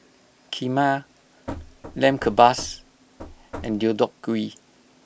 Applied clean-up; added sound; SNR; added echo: none; Knock / Wood; 15 dB; none.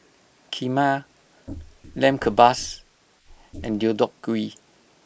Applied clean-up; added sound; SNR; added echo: neural mask model Resemble Enhance denoiser.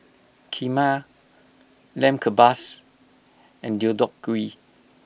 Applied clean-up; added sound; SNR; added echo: none; none; none; none.